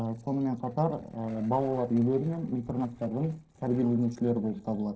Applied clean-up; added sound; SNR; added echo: neural separator model SepFormer DNS4.